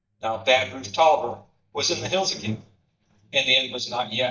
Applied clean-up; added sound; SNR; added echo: neural mask model DeepFilterNet 3.